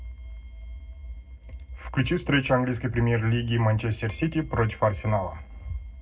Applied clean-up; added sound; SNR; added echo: neural separator model SepFormer DNS4.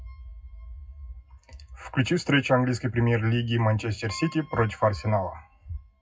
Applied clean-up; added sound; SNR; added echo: classical method WPE with log-MMSE.